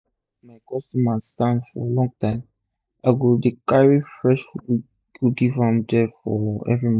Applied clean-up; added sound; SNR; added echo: neural mask model DeepFilterNet 3.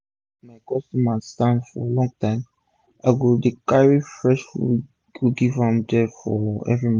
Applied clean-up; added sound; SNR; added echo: none; none; none; none.